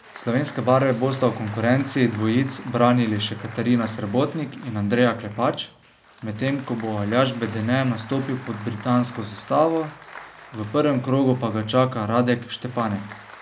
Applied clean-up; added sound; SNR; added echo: none; Applause; 20 dB; none.